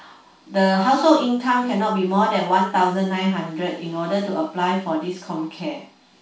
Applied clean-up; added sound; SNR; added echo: none; none; none; reverberation time 0.3 s.